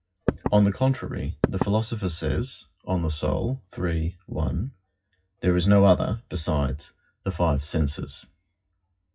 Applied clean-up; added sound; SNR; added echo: classical method WPE with log-MMSE.